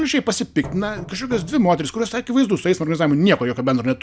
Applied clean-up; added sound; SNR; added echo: none; Knock; 18 dB; none.